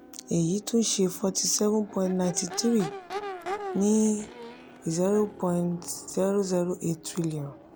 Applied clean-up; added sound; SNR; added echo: none; Crowd / Race car, auto racing / Accelerating, revving, vroom; 14 dB; none.